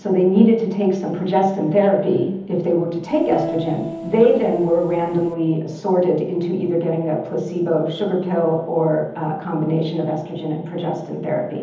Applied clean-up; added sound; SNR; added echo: none; Piano; 11 dB; reverberation time 1.3 s.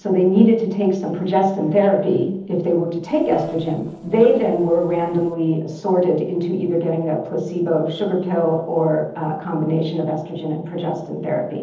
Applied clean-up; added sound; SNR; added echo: neural separator model SepFormer DNS4.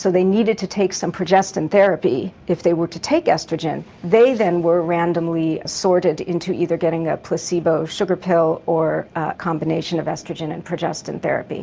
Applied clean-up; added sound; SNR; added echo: none; none; none; none.